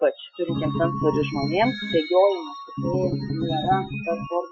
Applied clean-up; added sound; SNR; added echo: classical method Wiener filter.